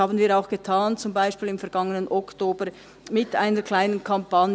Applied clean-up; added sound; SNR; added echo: none; none; none; none.